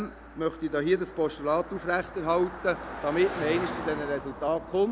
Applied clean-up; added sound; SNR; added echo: none; Car passing by; 11 dB; none.